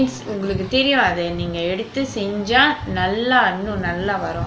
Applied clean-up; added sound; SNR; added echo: none; Animal; 19 dB; none.